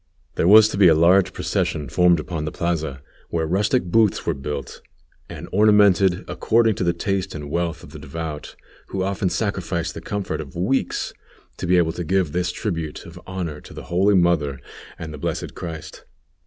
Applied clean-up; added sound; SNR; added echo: none; none; none; none.